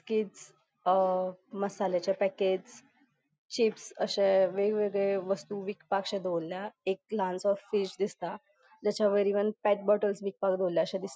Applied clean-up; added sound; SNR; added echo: none; none; none; none.